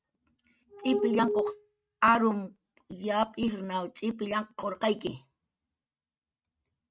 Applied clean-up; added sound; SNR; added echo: neural mask model RNNoise.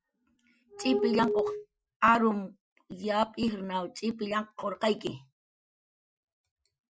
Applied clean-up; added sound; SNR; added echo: classical method Wiener filter.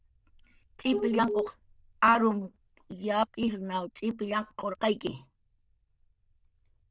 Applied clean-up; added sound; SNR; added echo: neural diffusion model UNIVERSE++.